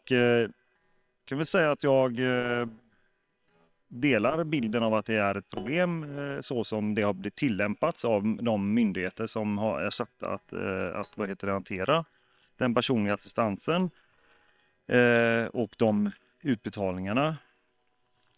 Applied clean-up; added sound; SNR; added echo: neural separator model SepFormer WHAM!.